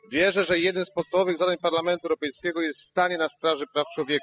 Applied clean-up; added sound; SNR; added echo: classical method spectral subtraction.